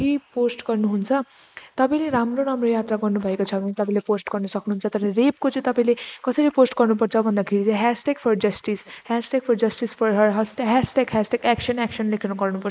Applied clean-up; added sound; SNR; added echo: neural mask model Resemble Enhance denoiser.